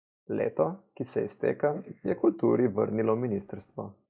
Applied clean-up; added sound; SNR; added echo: neural mask model Resemble Enhance denoiser.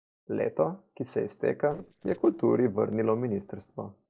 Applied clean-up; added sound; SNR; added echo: neural separator model SepFormer DNS4.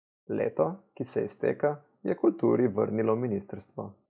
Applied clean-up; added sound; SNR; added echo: none; none; none; none.